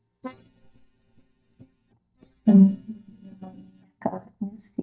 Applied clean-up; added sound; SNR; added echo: neural mask model DeepFilterNet 3.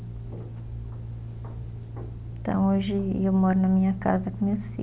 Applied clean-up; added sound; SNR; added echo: none; none; none; none.